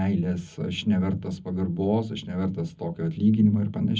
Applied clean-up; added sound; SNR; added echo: none; none; none; reverberation time 0.4 s.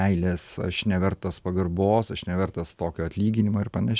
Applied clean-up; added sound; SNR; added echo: none; none; none; none.